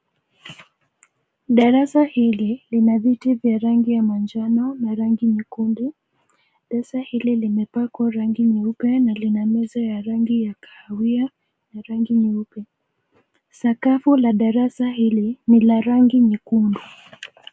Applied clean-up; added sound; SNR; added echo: none; none; none; none.